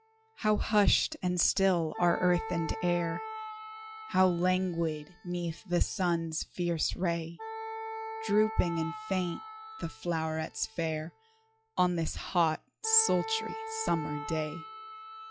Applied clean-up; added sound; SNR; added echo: classical method log-MMSE.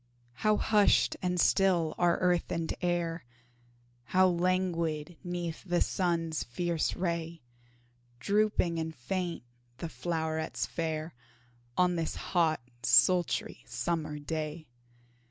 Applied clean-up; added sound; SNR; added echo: none; none; none; none.